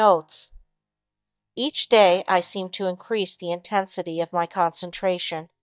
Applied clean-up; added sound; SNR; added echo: neural mask model DeepFilterNet 3.